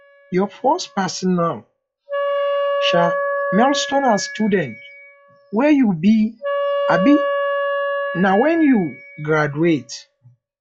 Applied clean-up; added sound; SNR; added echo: classical method log-MMSE.